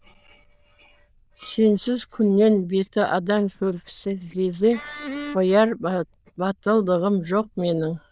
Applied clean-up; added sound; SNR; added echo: neural diffusion model UNIVERSE++.